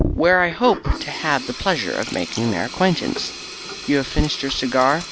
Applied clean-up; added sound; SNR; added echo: none; Sink (filling or washing); 9 dB; none.